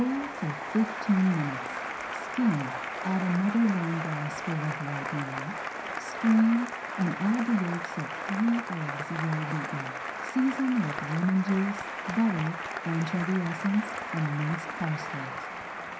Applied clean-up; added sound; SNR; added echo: none; Applause; 6 dB; reverberation time 0.3 s.